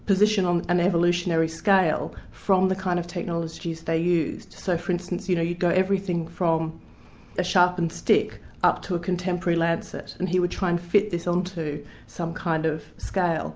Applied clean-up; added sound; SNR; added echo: none; none; none; none.